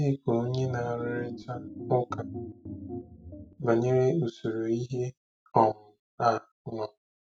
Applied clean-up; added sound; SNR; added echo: none; Organ; 11 dB; none.